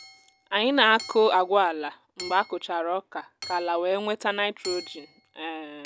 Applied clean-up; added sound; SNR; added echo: none; Hammer / Chink, clink; 18 dB; none.